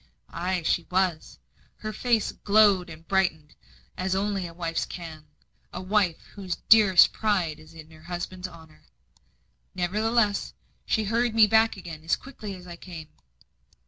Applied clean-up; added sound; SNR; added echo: none; none; none; none.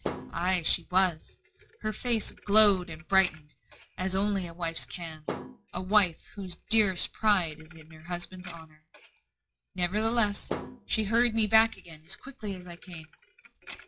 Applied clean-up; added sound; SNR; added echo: classical method log-MMSE.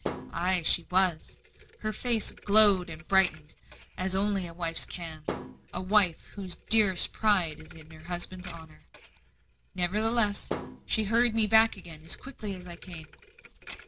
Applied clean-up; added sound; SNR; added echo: none; Thump, thud; 16 dB; none.